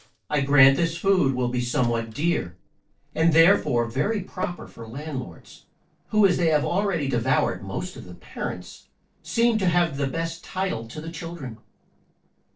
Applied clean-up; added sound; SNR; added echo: neural separator model SepFormer DNS4.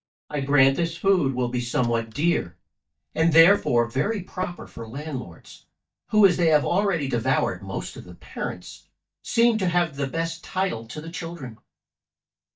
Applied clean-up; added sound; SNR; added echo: neural mask model DeepFilterNet 3.